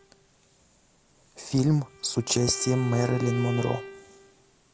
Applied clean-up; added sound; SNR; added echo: none; Bowed string instrument; 12 dB; none.